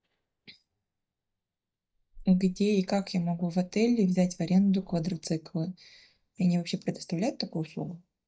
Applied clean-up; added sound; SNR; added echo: neural mask model DeepFilterNet 3.